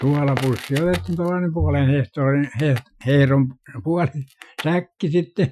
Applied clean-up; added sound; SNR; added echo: classical method Wiener filter.